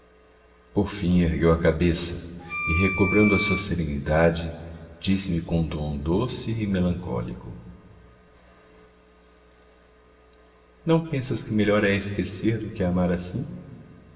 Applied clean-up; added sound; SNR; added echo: none; Wind instrument, woodwind instrument; 3 dB; reverberation time 1.7 s.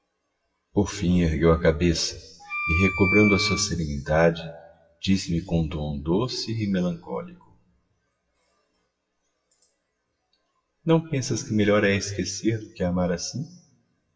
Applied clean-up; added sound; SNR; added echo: classical method WPE with log-MMSE.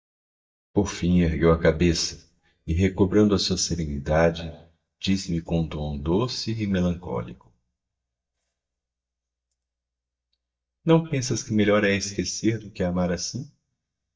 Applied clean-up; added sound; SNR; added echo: neural mask model DeepFilterNet 3.